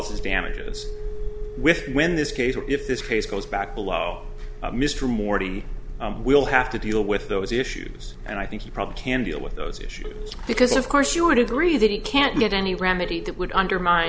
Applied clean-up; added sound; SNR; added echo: none; Telephone; 18 dB; none.